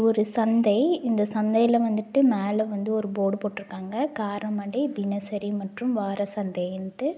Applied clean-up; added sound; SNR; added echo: none; none; none; none.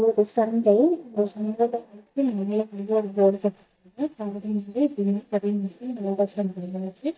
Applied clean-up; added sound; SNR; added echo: neural mask model DeepFilterNet 3.